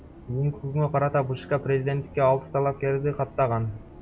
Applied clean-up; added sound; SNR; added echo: none; Bus; 18 dB; none.